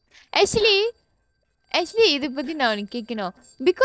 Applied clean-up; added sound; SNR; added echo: neural separator model SepFormer DNS4.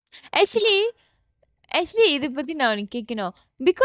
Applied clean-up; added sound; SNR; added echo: neural mask model DeepFilterNet 3.